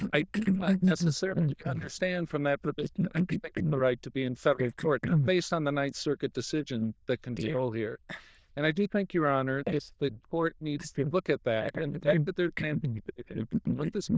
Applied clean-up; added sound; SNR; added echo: neural diffusion model UNIVERSE++.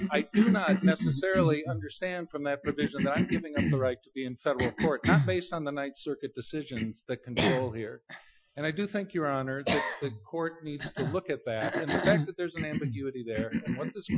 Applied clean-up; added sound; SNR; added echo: classical method Wiener filter.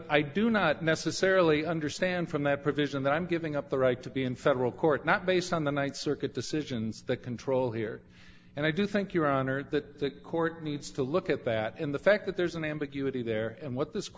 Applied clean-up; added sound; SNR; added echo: none; none; none; none.